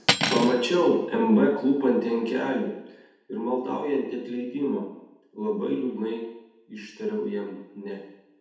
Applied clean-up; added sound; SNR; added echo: none; Cutlery, silverware; 4 dB; reverberation time 0.8 s.